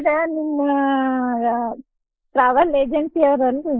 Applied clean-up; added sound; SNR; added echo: neural mask model Resemble Enhance denoiser.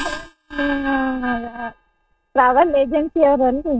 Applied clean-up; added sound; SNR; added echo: neural mask model RNNoise.